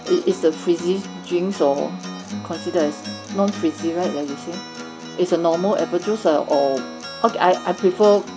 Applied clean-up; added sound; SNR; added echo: none; Acoustic guitar; 12 dB; none.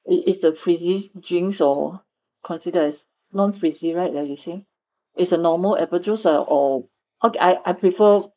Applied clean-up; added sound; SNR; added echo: neural mask model Resemble Enhance denoiser.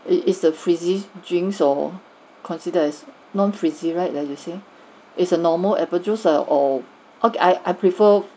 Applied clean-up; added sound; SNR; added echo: none; none; none; none.